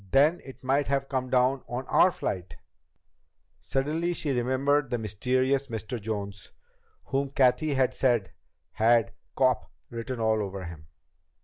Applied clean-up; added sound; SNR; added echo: none; none; none; none.